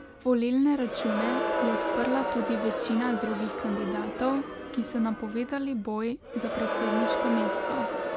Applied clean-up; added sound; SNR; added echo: none; Crowd; 2 dB; none.